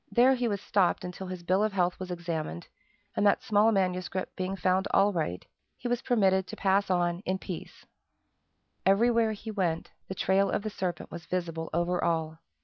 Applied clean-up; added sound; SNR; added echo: none; none; none; none.